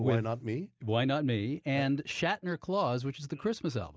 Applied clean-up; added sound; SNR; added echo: none; none; none; none.